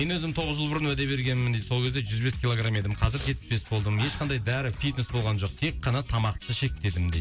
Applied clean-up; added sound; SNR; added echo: none; Bass drum; 11 dB; none.